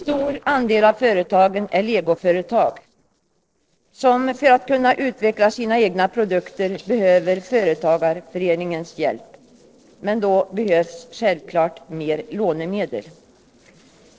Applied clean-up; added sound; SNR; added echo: neural separator model SepFormer DNS4.